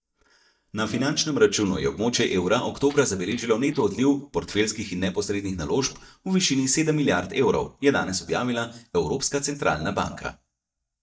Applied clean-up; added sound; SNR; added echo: neural mask model DeepFilterNet 3.